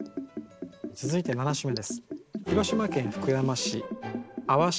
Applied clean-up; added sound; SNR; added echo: none; Liquid; 8 dB; none.